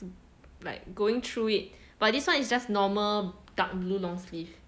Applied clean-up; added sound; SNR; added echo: none; none; none; none.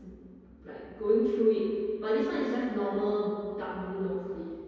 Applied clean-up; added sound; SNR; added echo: none; none; none; reverberation time 2.2 s.